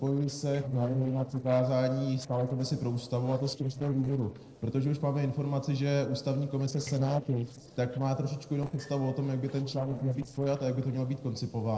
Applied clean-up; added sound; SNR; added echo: neural separator model SepFormer DNS4.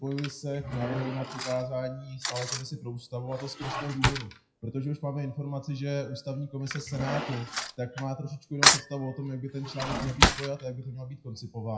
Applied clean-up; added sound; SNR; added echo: classical method WPE with log-MMSE.